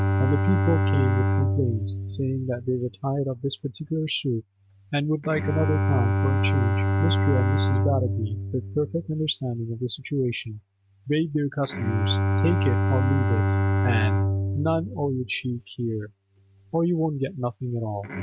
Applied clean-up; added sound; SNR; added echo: neural mask model RNNoise.